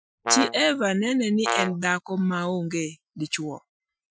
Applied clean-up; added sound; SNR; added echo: classical method Wiener filter.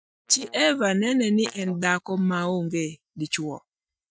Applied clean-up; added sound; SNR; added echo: neural mask model DeepFilterNet 3.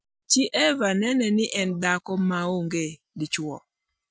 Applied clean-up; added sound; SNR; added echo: none; none; none; none.